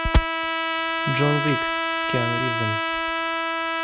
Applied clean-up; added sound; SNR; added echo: none; Trumpet; -2 dB; none.